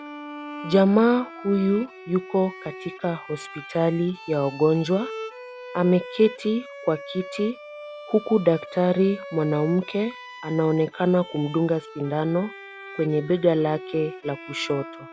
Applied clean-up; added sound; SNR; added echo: none; Bowed string instrument; 15 dB; none.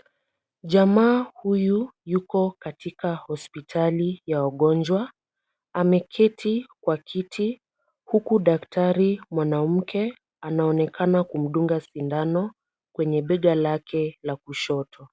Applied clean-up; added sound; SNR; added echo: none; none; none; none.